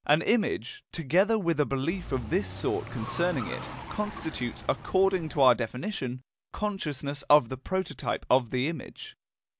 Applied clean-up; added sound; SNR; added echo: none; Car; 11 dB; none.